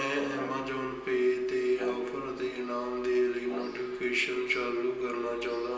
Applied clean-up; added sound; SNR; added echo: none; Brass instrument; 16 dB; reverberation time 0.2 s.